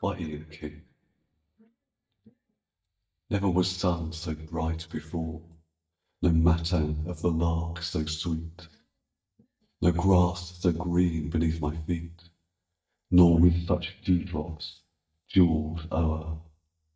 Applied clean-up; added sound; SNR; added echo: neural mask model DeepFilterNet 3.